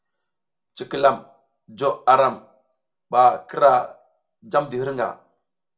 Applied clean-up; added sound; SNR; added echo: none; none; none; reverberation time 0.3 s.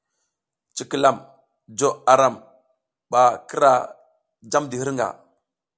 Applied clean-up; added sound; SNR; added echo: none; none; none; none.